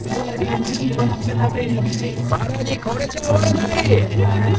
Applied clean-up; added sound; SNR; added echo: neural separator model SepFormer DNS4.